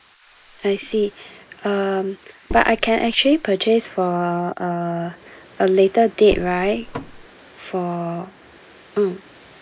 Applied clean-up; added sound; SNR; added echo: neural mask model Resemble Enhance denoiser.